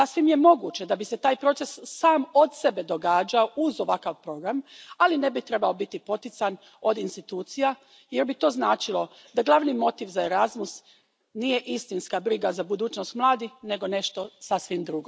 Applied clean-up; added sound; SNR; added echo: none; none; none; none.